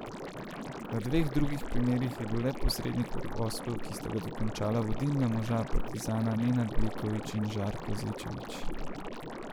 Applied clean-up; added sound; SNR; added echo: none; Liquid; 10 dB; none.